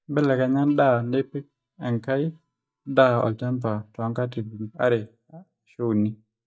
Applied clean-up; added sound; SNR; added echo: neural mask model DeepFilterNet 3.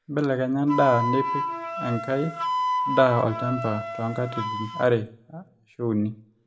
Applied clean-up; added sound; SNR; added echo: none; Wind instrument, woodwind instrument; 5 dB; reverberation time 0.5 s.